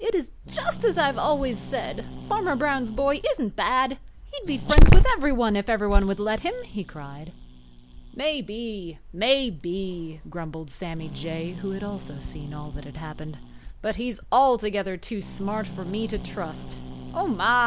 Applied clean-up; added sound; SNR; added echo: none; Growling; -1 dB; none.